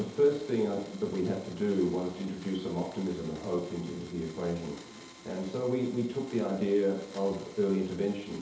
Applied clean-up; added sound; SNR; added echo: none; Domestic sounds, home sounds; 20 dB; reverberation time 2.2 s.